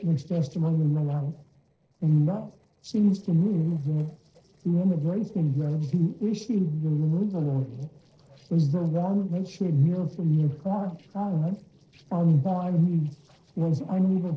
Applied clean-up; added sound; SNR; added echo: neural separator model SepFormer DNS4.